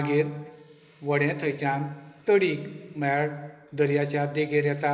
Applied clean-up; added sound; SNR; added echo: neural mask model Resemble Enhance denoiser.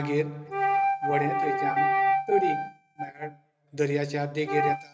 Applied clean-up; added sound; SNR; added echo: neural mask model RNNoise.